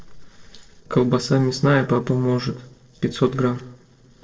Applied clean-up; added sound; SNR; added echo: neural separator model SepFormer DNS4.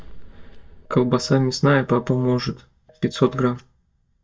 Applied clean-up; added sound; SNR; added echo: neural mask model DeepFilterNet 3.